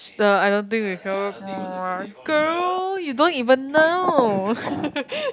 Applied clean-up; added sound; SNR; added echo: none; none; none; none.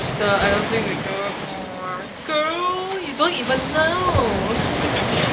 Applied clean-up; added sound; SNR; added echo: none; Waves, surf; 2 dB; reverberation time 0.2 s.